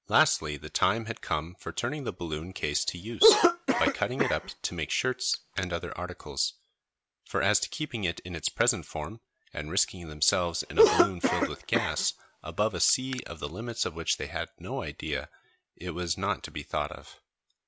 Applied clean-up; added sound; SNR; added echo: none; Cough; -2 dB; none.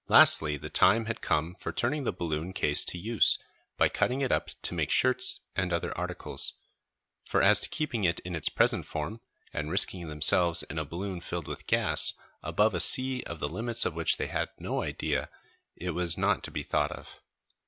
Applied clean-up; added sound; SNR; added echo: none; none; none; none.